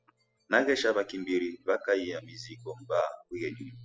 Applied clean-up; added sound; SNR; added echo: classical method spectral subtraction.